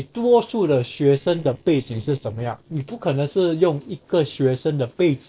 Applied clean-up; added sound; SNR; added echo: neural separator model SepFormer DNS4.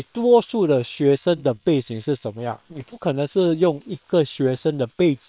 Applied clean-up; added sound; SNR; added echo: neural separator model SepFormer WHAM!.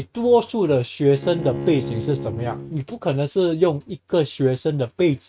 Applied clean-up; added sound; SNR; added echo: neural mask model RNNoise.